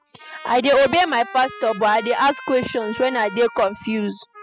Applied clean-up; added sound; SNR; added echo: classical method spectral subtraction.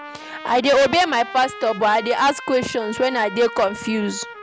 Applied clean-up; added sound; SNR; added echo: none; Trumpet; 15 dB; none.